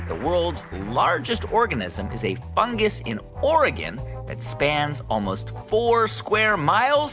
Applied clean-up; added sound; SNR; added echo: none; none; none; none.